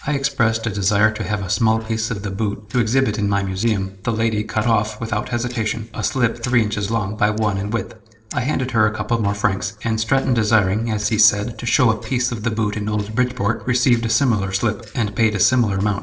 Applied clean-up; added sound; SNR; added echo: neural separator model SepFormer DNS4.